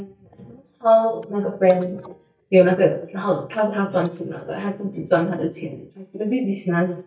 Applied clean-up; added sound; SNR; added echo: neural mask model DeepFilterNet 3.